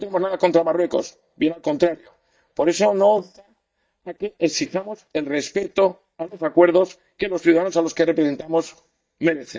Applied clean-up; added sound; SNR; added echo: neural mask model DeepFilterNet 3.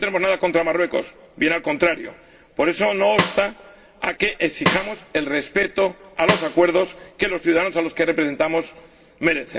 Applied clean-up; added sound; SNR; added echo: none; Snare drum; 6 dB; reverberation time 2.0 s.